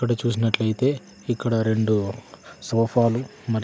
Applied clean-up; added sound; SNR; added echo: none; none; none; none.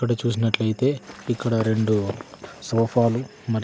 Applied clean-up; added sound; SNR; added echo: none; Run; 17 dB; none.